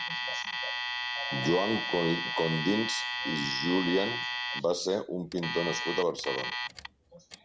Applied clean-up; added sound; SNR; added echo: none; Alarm; 3 dB; none.